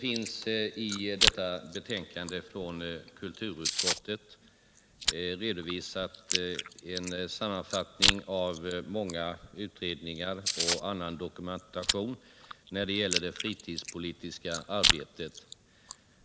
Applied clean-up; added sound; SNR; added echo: none; Chewing, mastication; 0 dB; none.